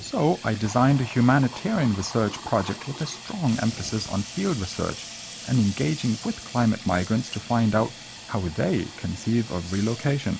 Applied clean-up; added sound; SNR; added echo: none; Sink (filling or washing) / Water tap, faucet; 14 dB; none.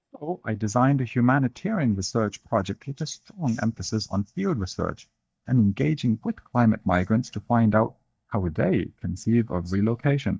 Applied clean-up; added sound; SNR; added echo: neural mask model DeepFilterNet 3.